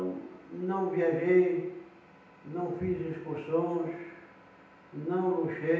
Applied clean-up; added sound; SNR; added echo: none; none; none; reverberation time 0.9 s.